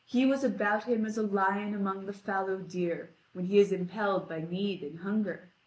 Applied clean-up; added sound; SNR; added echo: none; none; none; none.